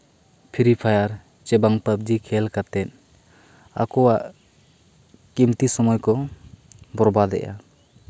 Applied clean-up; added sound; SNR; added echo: none; none; none; none.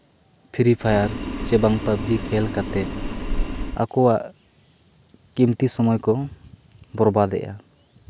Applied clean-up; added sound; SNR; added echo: none; Boiling; 4 dB; none.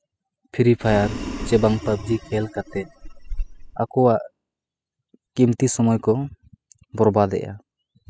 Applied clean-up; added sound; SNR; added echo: classical method spectral subtraction.